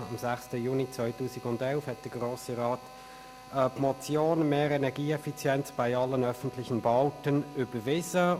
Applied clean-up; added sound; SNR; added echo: none; Drill; 19 dB; none.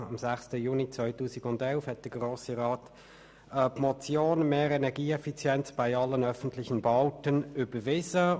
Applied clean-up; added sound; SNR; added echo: none; none; none; none.